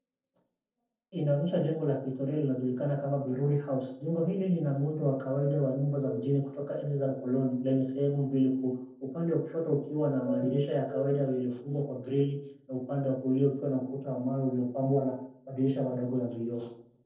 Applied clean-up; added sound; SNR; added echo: neural separator model SepFormer DNS4.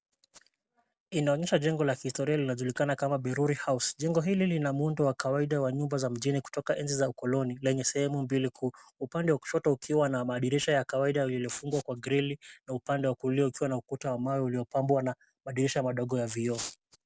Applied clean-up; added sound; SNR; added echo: none; none; none; none.